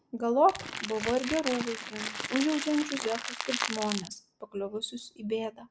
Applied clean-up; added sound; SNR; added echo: none; Crackle; 5 dB; none.